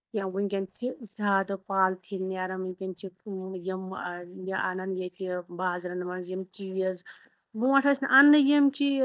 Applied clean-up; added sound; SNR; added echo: neural mask model DeepFilterNet 3.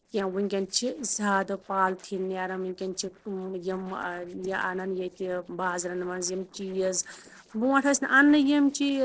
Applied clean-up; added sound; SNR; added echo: neural separator model SepFormer DNS4.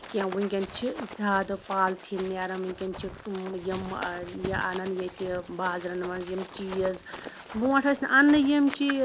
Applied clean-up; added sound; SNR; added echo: none; Run; 13 dB; none.